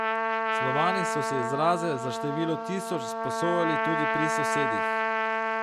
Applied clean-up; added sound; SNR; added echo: none; Trumpet; -3 dB; none.